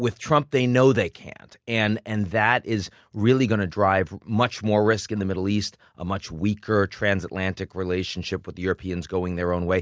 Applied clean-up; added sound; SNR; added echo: none; none; none; none.